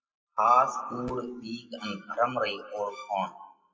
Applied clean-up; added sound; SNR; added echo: classical method WPE with log-MMSE.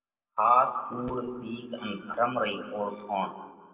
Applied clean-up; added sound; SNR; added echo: neural separator model SepFormer DNS4.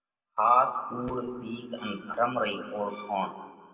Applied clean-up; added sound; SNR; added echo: none; Bowed string instrument; 19 dB; reverberation time 1.6 s.